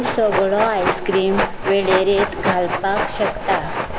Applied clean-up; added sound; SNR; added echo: none; Train; 3 dB; none.